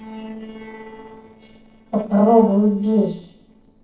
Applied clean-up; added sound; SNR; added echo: neural separator model SepFormer DNS4.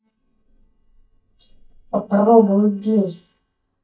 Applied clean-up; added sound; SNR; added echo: neural mask model DeepFilterNet 3.